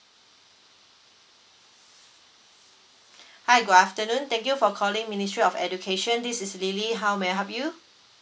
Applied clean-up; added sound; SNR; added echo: none; none; none; none.